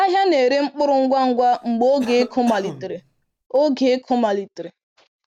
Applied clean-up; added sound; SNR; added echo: none; Cough; 15 dB; none.